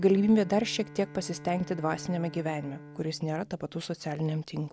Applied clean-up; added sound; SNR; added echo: none; Bowed string instrument; 18 dB; none.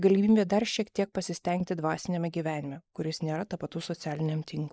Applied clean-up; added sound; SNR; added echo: neural mask model Resemble Enhance denoiser.